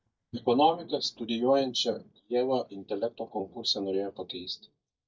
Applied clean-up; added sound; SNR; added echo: neural mask model DeepFilterNet 3.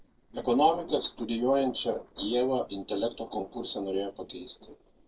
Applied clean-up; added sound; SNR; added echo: neural separator model SepFormer DNS4.